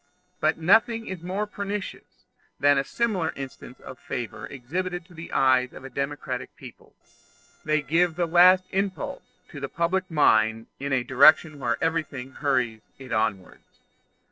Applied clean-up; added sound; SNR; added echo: neural separator model SepFormer DNS4.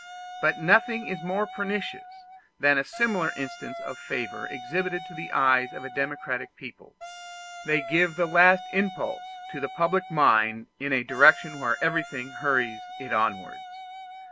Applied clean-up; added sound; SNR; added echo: none; Wind instrument, woodwind instrument; 14 dB; none.